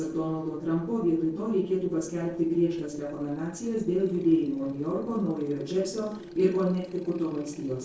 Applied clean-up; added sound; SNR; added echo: neural separator model SepFormer DNS4.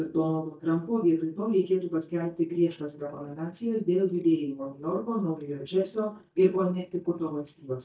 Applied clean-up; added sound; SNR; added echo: neural mask model DeepFilterNet 3.